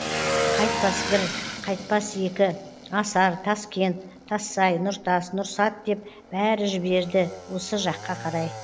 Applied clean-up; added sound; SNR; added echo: none; Motorcycle / Engine; 7 dB; none.